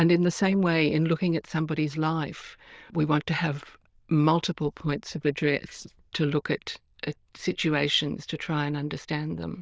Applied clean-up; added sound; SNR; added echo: neural diffusion model UNIVERSE++.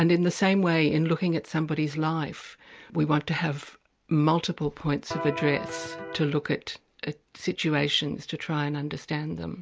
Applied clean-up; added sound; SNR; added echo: none; Electric guitar; 8 dB; none.